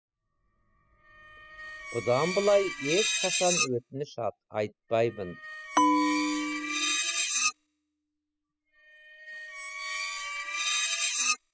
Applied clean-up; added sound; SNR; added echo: classical method spectral subtraction.